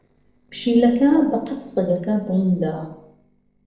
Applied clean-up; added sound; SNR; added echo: neural separator model SepFormer DNS4.